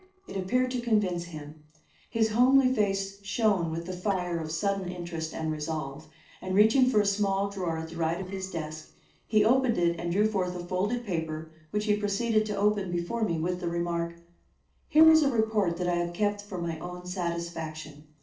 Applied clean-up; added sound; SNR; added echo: neural separator model SepFormer DNS4.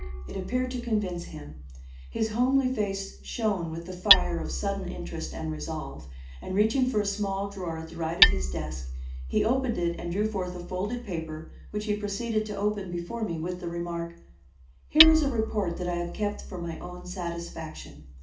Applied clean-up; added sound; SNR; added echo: none; Hammer; 3 dB; reverberation time 0.4 s.